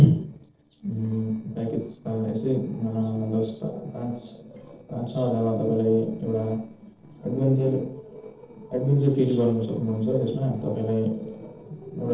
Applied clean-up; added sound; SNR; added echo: neural separator model SepFormer DNS4.